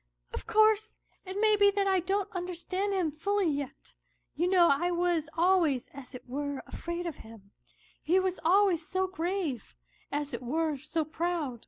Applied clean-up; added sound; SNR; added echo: none; none; none; none.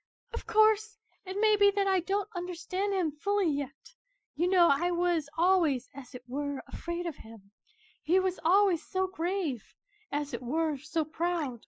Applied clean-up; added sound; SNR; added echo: classical method Wiener filter.